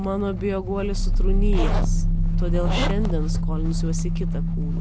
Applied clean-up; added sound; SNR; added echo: none; Zipper (clothing); 16 dB; none.